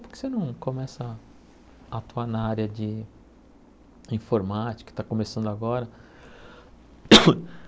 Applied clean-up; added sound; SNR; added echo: none; none; none; none.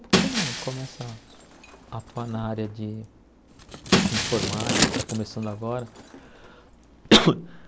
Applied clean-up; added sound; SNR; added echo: none; Shatter + Scissors; 1 dB; none.